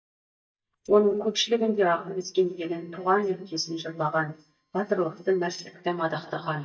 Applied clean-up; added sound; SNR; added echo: neural mask model DeepFilterNet 3.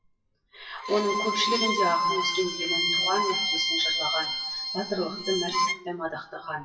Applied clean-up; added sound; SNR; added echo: classical method WPE with log-MMSE.